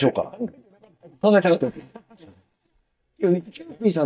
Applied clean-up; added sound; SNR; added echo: neural mask model DeepFilterNet 3.